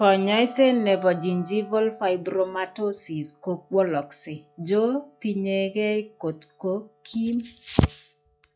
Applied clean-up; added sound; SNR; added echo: classical method log-MMSE.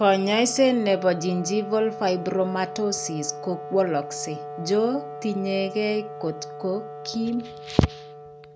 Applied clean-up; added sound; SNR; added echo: none; Wind instrument, woodwind instrument; 12 dB; none.